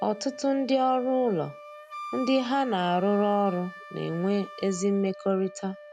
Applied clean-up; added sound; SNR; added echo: none; Wind instrument, woodwind instrument; 16 dB; none.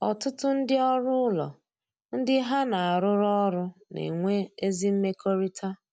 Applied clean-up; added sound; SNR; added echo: none; none; none; none.